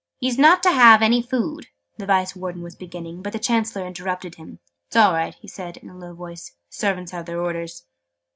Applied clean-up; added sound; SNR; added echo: none; none; none; none.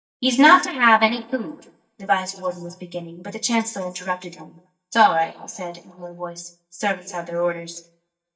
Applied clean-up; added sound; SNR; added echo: neural mask model DeepFilterNet 3.